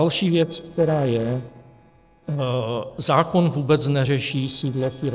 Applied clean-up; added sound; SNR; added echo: neural separator model SepFormer DNS4.